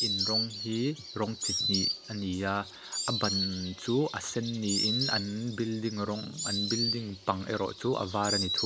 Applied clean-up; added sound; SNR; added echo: none; Insect; 2 dB; none.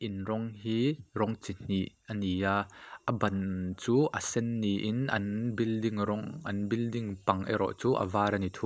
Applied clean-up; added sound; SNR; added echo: none; none; none; none.